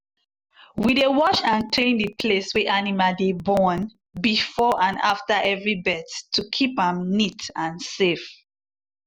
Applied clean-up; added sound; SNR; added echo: none; none; none; none.